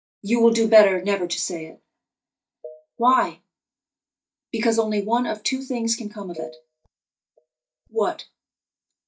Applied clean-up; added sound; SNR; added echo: neural mask model DeepFilterNet 3.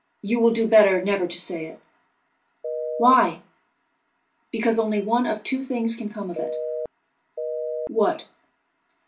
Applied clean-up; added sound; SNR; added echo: none; Telephone; 6 dB; reverberation time 0.2 s.